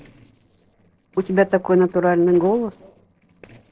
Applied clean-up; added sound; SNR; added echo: neural separator model SepFormer DNS4.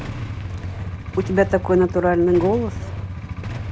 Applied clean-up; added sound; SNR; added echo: none; Idling / Engine starting / Motorcycle / Accelerating, revving, vroom; 7 dB; none.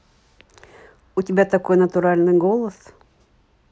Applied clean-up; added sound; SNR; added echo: none; none; none; none.